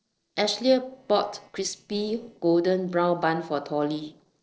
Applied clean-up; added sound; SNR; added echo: neural separator model SepFormer DNS4.